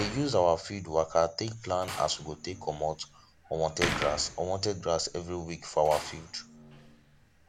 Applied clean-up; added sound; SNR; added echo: none; Slam; 11 dB; none.